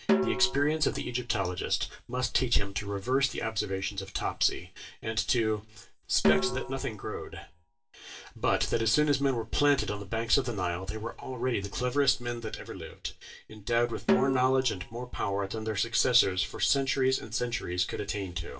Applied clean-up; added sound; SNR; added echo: none; Snare drum; 5 dB; reverberation time 0.2 s.